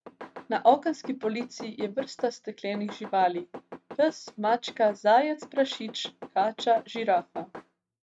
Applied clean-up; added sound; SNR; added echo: neural mask model RNNoise.